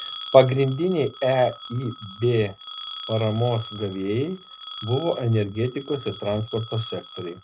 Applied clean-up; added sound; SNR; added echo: neural mask model RNNoise.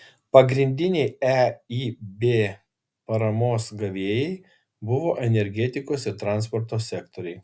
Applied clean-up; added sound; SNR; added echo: none; none; none; none.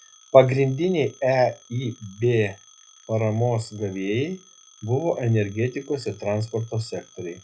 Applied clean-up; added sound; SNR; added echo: classical method log-MMSE.